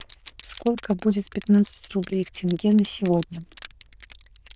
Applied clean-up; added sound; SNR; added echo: neural diffusion model UNIVERSE++.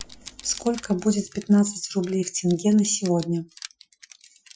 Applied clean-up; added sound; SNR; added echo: classical method Wiener filter.